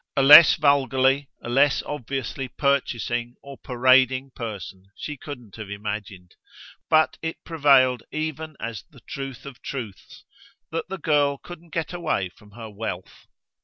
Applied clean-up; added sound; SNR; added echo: none; none; none; none.